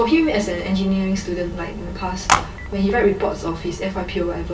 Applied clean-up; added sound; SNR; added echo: none; Telephone; 5 dB; reverberation time 2.9 s.